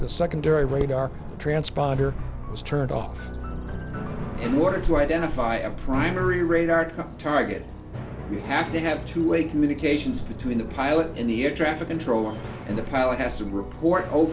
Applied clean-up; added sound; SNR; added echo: none; Bird vocalization, bird call, bird song; 10 dB; none.